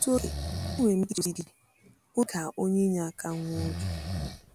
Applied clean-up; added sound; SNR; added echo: none; Breathing; 8 dB; none.